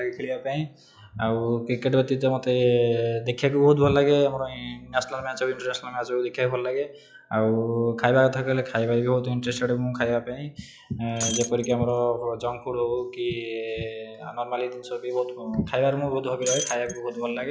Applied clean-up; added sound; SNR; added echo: classical method log-MMSE.